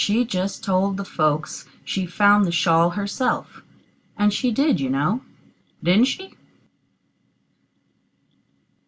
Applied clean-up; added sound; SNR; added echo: none; none; none; none.